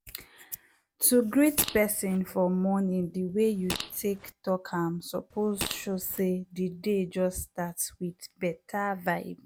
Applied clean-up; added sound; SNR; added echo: none; Fart; 10 dB; none.